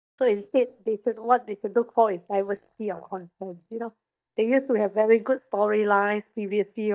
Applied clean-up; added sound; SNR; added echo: neural mask model DeepFilterNet 3.